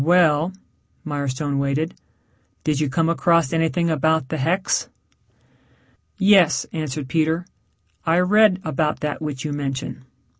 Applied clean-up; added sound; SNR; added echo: none; none; none; none.